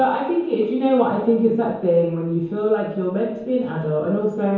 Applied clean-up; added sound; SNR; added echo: none; none; none; reverberation time 1.0 s.